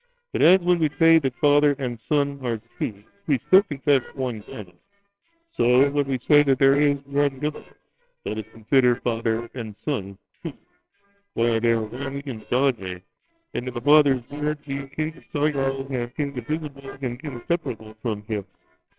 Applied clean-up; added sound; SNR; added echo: neural separator model SepFormer WHAMR!.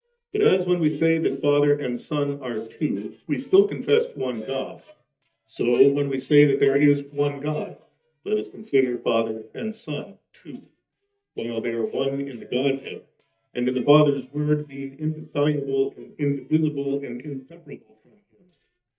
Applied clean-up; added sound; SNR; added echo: neural mask model DeepFilterNet 3.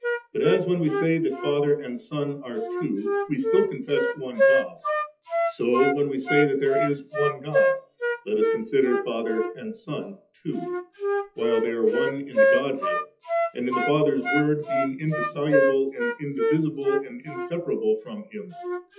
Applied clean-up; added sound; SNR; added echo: classical method WPE with log-MMSE.